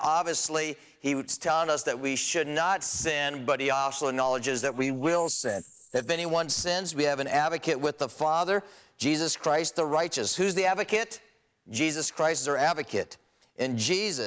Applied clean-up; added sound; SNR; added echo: neural mask model Resemble Enhance denoiser.